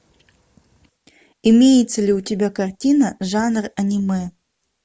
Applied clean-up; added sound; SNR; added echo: none; none; none; none.